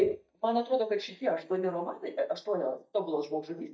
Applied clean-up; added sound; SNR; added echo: neural mask model DeepFilterNet 3.